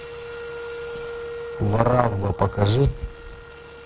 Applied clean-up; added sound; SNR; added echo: neural separator model SepFormer DNS4.